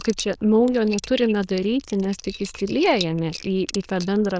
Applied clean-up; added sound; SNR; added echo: neural diffusion model UNIVERSE++.